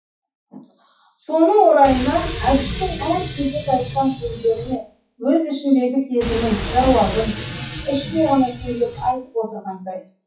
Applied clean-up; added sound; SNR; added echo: classical method WPE with log-MMSE.